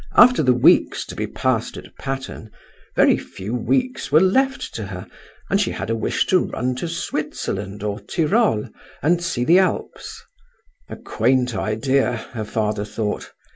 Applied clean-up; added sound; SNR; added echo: none; none; none; none.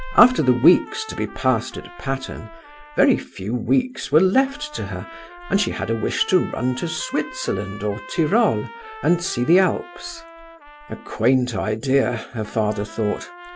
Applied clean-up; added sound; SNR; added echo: none; Trumpet; 18 dB; none.